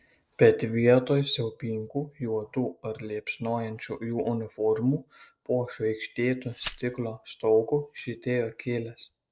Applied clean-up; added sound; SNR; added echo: neural separator model SepFormer DNS4.